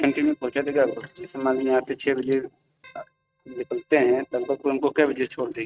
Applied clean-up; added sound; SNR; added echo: neural mask model RNNoise.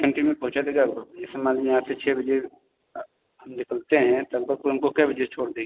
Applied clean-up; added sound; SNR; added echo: none; none; none; none.